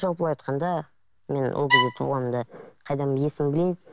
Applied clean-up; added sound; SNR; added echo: none; Bowed string instrument; -1 dB; none.